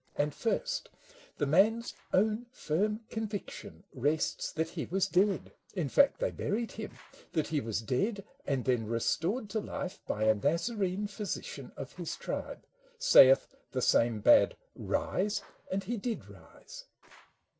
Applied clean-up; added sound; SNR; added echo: neural separator model SepFormer DNS4.